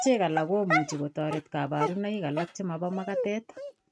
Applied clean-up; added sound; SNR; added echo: neural mask model RNNoise.